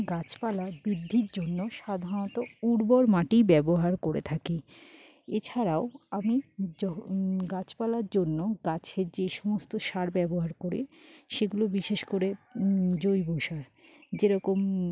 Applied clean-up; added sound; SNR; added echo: none; none; none; none.